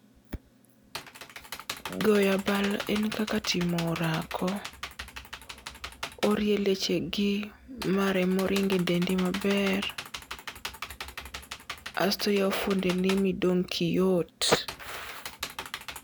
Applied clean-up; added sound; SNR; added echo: none; Computer keyboard; 12 dB; none.